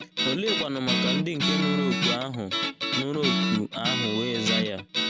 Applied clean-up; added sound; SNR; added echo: none; Guitar; -3 dB; none.